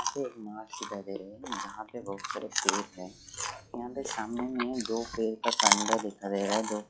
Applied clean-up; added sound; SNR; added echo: classical method log-MMSE.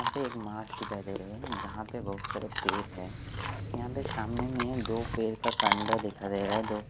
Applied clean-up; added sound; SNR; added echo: none; Chewing, mastication; -1 dB; none.